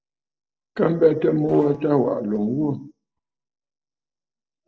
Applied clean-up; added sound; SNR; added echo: neural separator model SepFormer DNS4.